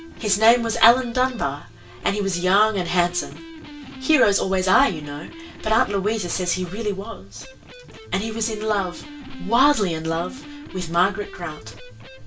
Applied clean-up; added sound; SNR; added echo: none; Electric guitar; 17 dB; reverberation time 0.2 s.